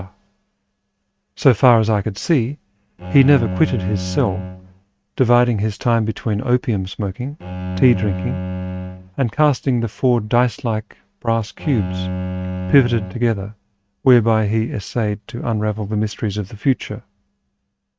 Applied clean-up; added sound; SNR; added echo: neural mask model RNNoise.